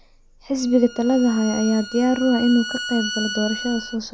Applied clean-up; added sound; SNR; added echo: none; Bowed string instrument; 11 dB; none.